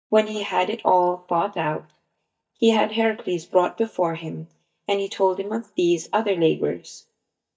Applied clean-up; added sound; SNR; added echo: neural mask model DeepFilterNet 3.